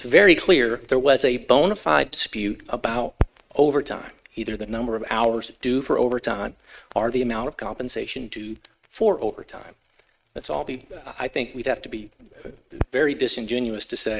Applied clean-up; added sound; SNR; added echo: neural mask model RNNoise.